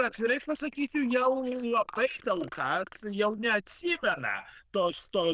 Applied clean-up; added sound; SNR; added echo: neural diffusion model UNIVERSE++.